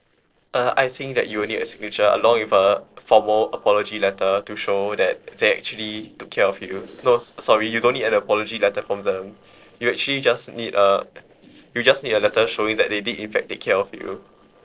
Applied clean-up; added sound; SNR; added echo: neural separator model SepFormer DNS4.